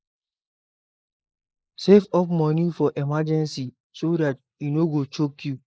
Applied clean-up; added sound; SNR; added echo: neural mask model Resemble Enhance denoiser.